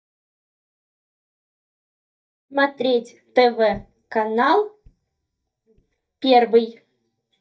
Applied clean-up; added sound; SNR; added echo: neural mask model DeepFilterNet 3.